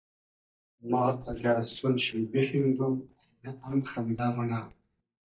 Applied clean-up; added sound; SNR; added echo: neural mask model DeepFilterNet 3.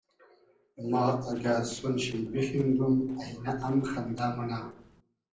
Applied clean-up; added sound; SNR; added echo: neural separator model SepFormer DNS4.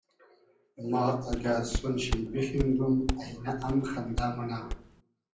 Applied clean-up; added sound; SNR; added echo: none; Walk, footsteps; 5 dB; reverberation time 0.6 s.